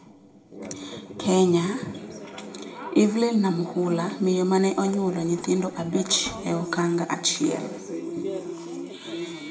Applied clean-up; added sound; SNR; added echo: none; Drawer open or close; 19 dB; reverberation time 0.5 s.